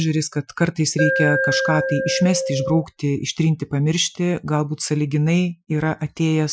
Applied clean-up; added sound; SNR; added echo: classical method Wiener filter.